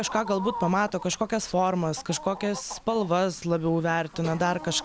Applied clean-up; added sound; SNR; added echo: none; Chicken, rooster; 14 dB; none.